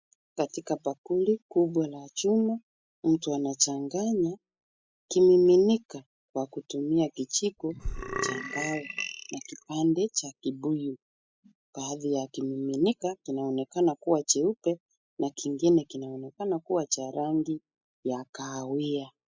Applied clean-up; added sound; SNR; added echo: classical method spectral subtraction.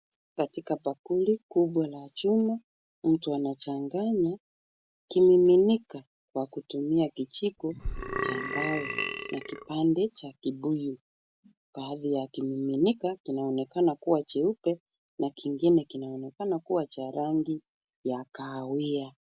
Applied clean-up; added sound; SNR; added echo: none; Burping, eructation; 5 dB; none.